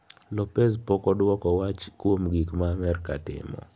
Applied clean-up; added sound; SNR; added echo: none; none; none; none.